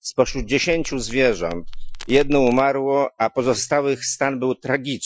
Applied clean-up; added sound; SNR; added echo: classical method Wiener filter.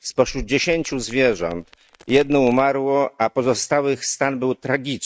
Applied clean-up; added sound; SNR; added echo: neural mask model RNNoise.